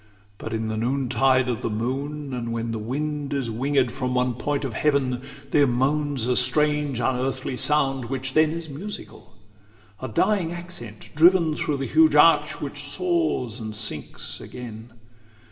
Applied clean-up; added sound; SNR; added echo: none; none; none; reverberation time 1.3 s.